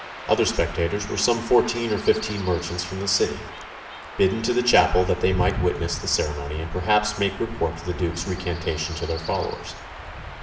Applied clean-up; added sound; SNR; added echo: none; Stream / Chirp, tweet / Wind; 11 dB; reverberation time 0.8 s.